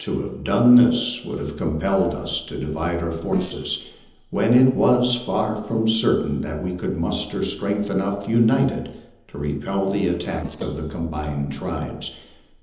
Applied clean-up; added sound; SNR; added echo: neural separator model SepFormer DNS4.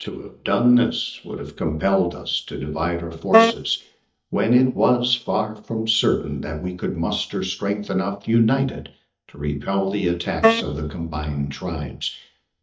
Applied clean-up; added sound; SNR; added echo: neural mask model DeepFilterNet 3.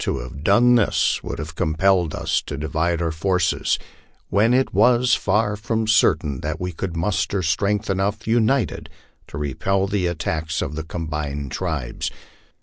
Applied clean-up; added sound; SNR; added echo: none; none; none; none.